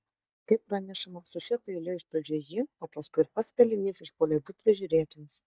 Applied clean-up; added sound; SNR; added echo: neural mask model DeepFilterNet 3.